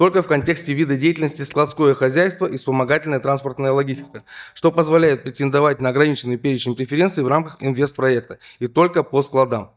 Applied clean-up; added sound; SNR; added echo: neural mask model DeepFilterNet 3.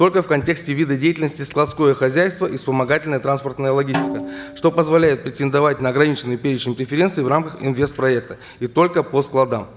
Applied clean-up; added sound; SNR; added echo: none; Snare drum; 11 dB; none.